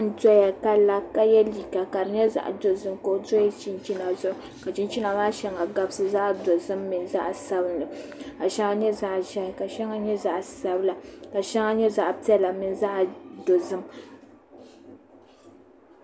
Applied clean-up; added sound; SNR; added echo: none; none; none; none.